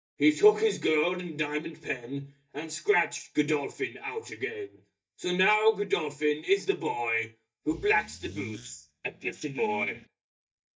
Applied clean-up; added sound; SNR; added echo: neural mask model DeepFilterNet 3.